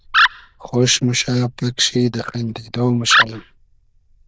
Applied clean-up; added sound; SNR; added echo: neural diffusion model UNIVERSE++.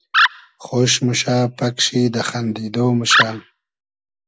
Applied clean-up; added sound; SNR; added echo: none; Animal; 0 dB; none.